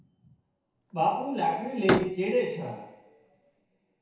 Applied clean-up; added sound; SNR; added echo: none; Slam; 4 dB; reverberation time 1.0 s.